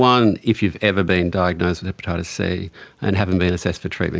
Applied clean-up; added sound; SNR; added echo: none; none; none; none.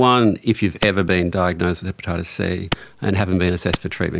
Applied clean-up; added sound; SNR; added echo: none; Clapping; 7 dB; none.